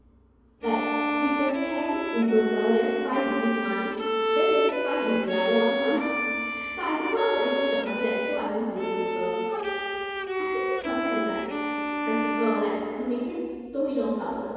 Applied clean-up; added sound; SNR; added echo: none; Bowed string instrument; 1 dB; reverberation time 2.2 s.